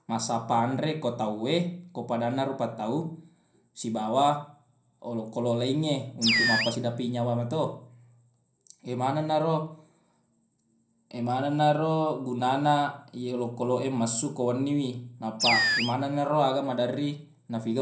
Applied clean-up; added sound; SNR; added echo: none; Animal; 0 dB; reverberation time 0.5 s.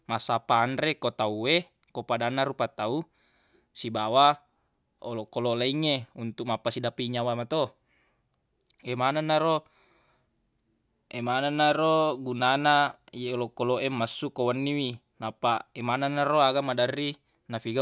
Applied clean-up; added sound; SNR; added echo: none; none; none; none.